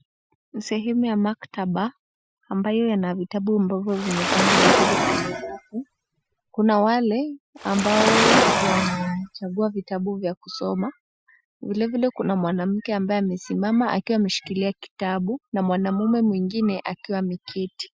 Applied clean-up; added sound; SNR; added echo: classical method Wiener filter.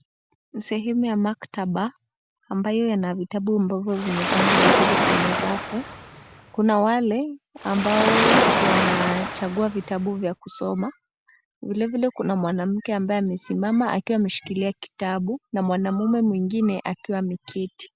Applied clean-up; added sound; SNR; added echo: none; Waves, surf; -2 dB; none.